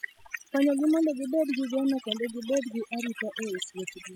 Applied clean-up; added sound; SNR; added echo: classical method spectral subtraction.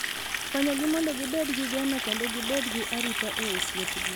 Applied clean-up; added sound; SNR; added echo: none; Water tap, faucet; 1 dB; none.